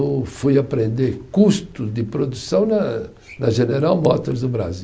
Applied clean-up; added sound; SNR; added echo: none; none; none; none.